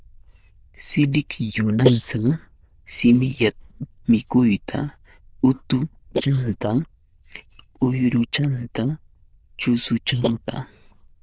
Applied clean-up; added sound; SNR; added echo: neural diffusion model UNIVERSE++.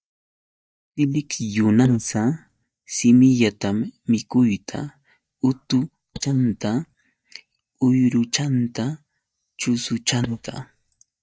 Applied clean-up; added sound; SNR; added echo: neural mask model DeepFilterNet 3.